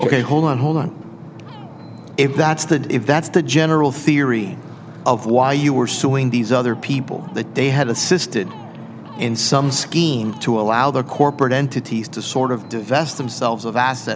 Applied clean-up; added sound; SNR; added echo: none; Ocean; 16 dB; none.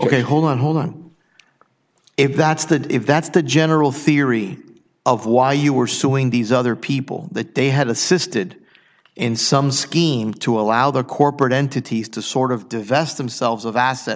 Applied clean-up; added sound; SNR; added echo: none; none; none; none.